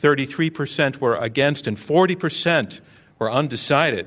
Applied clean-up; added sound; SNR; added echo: none; none; none; none.